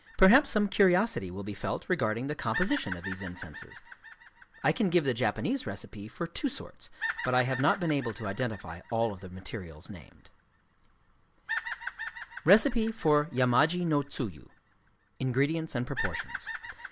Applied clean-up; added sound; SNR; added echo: none; Bird vocalization, bird call, bird song; 13 dB; none.